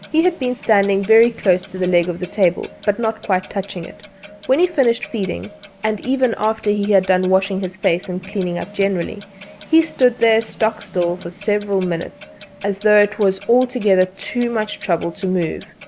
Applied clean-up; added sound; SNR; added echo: none; Clock; 19 dB; none.